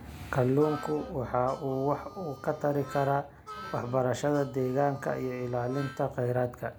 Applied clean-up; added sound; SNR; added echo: none; Harmonica; 17 dB; none.